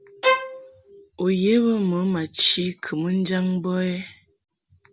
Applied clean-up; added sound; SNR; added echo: none; Bowed string instrument; 0 dB; none.